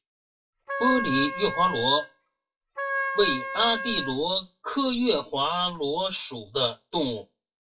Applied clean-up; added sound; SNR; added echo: classical method WPE with log-MMSE.